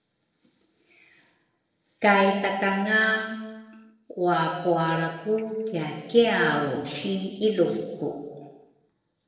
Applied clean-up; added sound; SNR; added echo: neural separator model SepFormer DNS4.